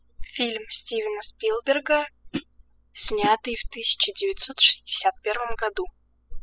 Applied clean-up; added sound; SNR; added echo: classical method spectral subtraction.